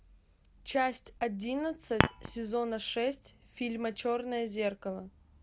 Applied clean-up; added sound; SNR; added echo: none; Chink, clink; -4 dB; none.